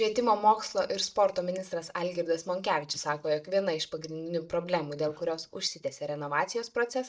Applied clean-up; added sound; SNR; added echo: neural mask model DeepFilterNet 3.